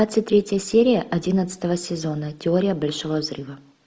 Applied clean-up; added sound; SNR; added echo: none; none; none; none.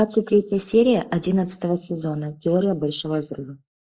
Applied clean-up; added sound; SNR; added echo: neural mask model Resemble Enhance denoiser.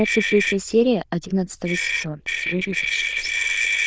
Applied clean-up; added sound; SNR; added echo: neural diffusion model UNIVERSE++.